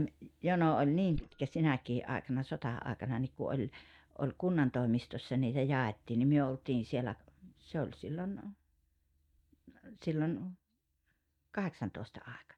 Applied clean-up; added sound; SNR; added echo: neural mask model DeepFilterNet 3.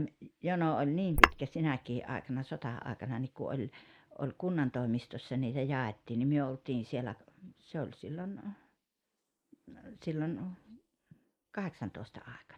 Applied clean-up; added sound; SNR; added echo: neural mask model Resemble Enhance denoiser.